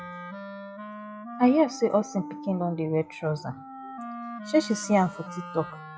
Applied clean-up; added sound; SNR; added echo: classical method WPE with log-MMSE.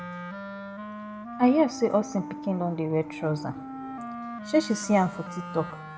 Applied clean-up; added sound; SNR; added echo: none; Wind instrument, woodwind instrument; 10 dB; reverberation time 1.0 s.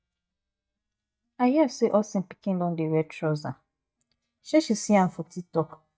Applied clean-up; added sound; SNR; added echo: neural mask model DeepFilterNet 3.